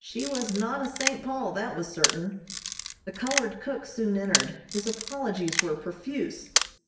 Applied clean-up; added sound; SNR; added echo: none; Camera; 1 dB; reverberation time 0.8 s.